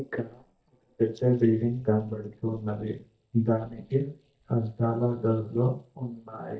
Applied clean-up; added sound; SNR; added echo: neural mask model DeepFilterNet 3.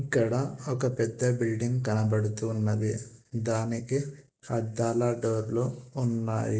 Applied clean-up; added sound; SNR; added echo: none; none; none; none.